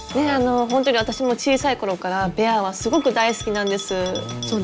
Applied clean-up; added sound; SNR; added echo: none; Bell; 18 dB; none.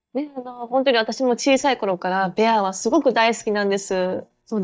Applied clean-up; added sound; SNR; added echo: neural mask model DeepFilterNet 3.